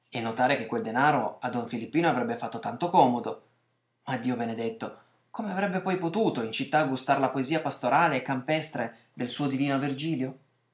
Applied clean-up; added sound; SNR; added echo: none; none; none; none.